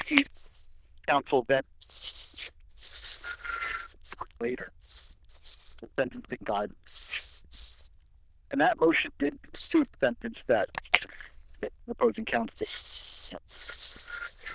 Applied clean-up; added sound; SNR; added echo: neural diffusion model UNIVERSE++.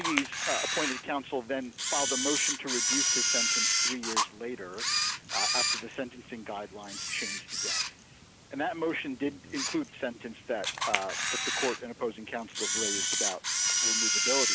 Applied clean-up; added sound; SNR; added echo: none; Camera; -4 dB; none.